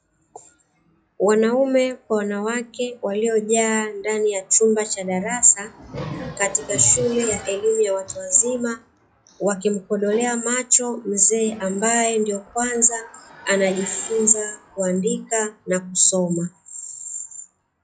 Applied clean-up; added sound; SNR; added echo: classical method log-MMSE.